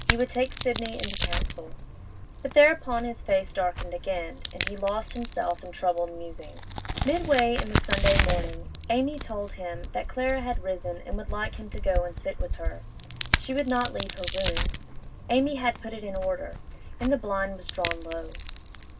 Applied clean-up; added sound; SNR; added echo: none; Crack; 2 dB; reverberation time 0.4 s.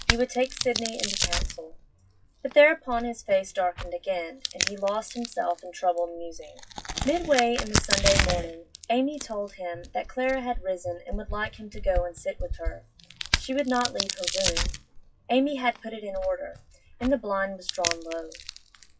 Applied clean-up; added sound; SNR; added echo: classical method WPE with log-MMSE.